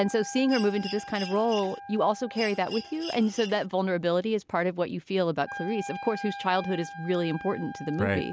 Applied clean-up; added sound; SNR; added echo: none; Wind instrument, woodwind instrument + Mechanisms; 13 dB; none.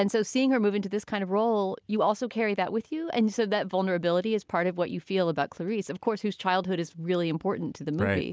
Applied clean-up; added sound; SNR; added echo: none; none; none; none.